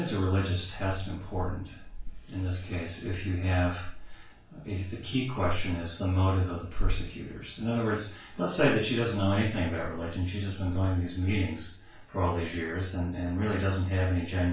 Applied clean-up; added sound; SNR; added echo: none; none; none; reverberation time 0.4 s.